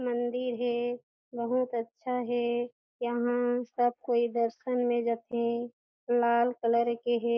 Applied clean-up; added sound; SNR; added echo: neural mask model Resemble Enhance denoiser.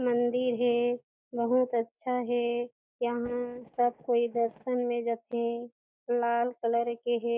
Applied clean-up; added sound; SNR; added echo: neural mask model DeepFilterNet 3.